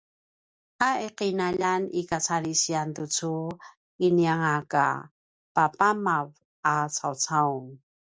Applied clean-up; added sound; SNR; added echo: none; none; none; none.